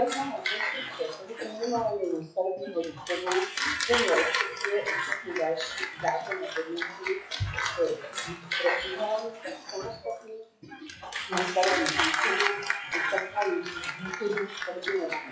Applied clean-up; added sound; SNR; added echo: classical method WPE with log-MMSE.